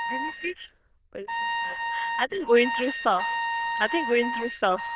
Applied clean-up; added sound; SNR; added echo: neural diffusion model UNIVERSE++.